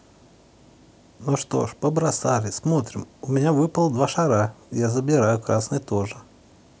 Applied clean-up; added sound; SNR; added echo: none; none; none; none.